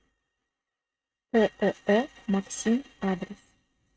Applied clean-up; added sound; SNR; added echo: neural mask model RNNoise.